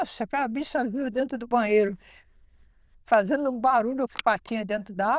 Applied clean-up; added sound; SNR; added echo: neural diffusion model UNIVERSE++.